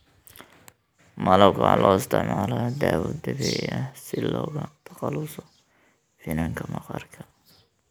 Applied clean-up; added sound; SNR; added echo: none; none; none; none.